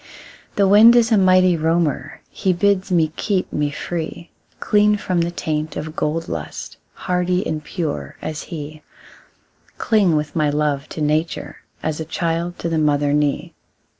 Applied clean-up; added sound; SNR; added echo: none; none; none; none.